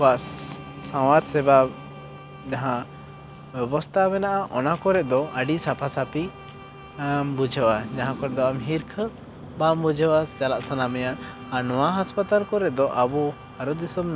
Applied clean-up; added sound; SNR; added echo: none; Bowed string instrument + Gong; 19 dB; none.